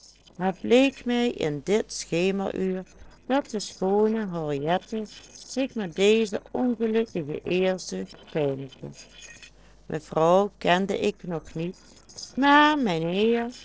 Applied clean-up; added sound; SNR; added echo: neural separator model SepFormer DNS4.